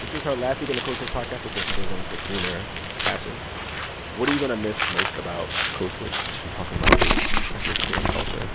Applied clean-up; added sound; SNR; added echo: none; Bird; -3 dB; none.